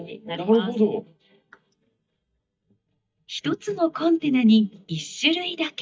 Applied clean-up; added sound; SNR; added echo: neural mask model DeepFilterNet 3.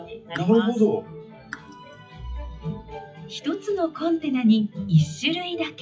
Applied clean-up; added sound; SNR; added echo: classical method WPE with log-MMSE.